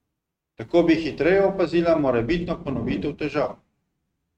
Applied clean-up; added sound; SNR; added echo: neural mask model RNNoise.